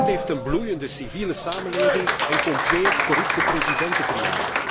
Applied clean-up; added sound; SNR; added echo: none; Applause; -4 dB; none.